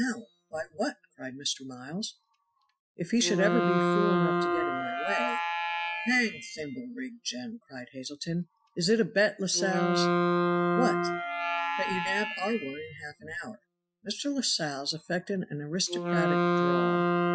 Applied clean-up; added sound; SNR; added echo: classical method Wiener filter.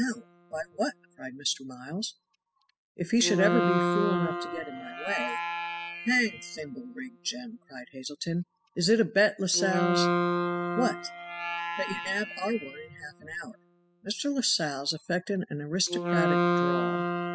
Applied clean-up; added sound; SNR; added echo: classical method spectral subtraction.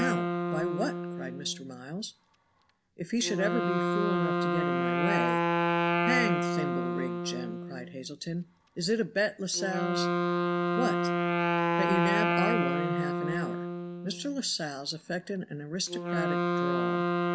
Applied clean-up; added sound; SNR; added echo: none; Wind instrument, woodwind instrument; -4 dB; none.